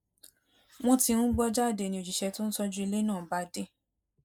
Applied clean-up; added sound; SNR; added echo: neural mask model Resemble Enhance denoiser.